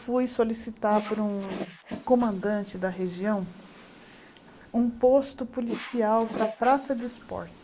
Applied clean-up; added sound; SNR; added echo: neural mask model Resemble Enhance denoiser.